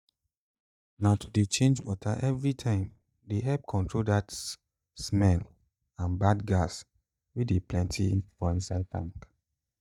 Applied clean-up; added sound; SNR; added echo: neural mask model DeepFilterNet 3.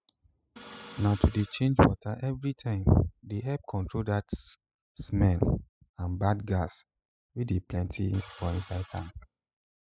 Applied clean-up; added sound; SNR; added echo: classical method spectral subtraction.